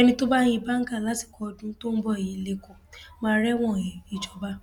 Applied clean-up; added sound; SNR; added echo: none; none; none; none.